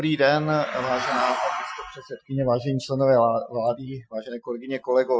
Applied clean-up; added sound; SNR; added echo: classical method Wiener filter.